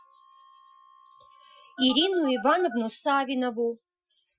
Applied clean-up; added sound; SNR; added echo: classical method Wiener filter.